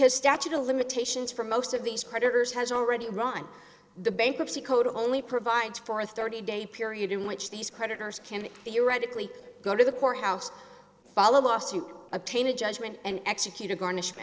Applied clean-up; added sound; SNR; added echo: neural separator model SepFormer DNS4.